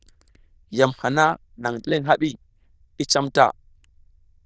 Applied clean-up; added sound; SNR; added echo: neural diffusion model UNIVERSE++.